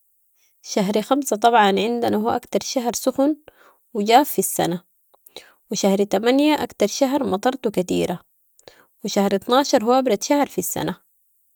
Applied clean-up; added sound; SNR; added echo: none; none; none; none.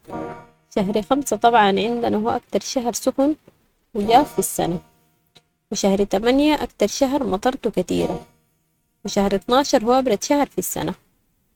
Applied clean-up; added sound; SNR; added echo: neural mask model RNNoise.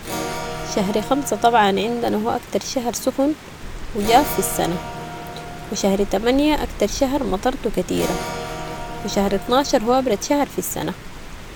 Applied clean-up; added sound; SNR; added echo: none; Electric guitar / Acoustic guitar + Rain; 9 dB; none.